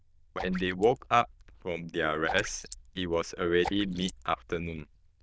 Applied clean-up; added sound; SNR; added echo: neural diffusion model UNIVERSE++.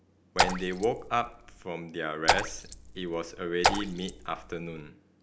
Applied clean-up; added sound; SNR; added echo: none; Raindrop / Splash, splatter; -2 dB; none.